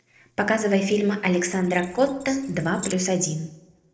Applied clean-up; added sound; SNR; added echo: neural separator model SepFormer DNS4.